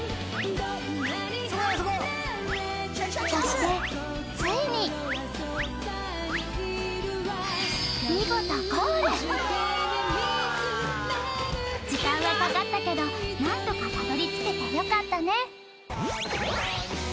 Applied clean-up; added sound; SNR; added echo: none; none; none; none.